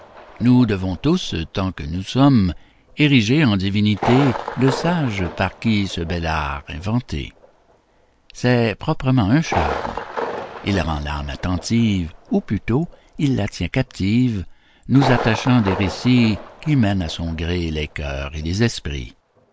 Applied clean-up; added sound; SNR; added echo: none; Thunder; 12 dB; none.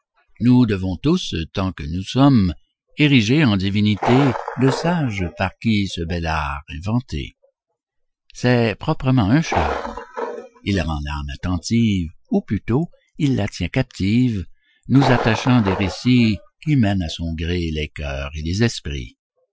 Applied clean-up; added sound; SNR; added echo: classical method Wiener filter.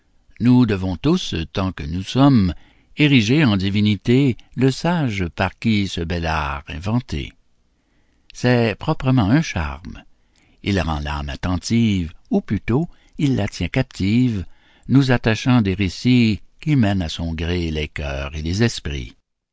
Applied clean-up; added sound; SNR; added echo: none; none; none; none.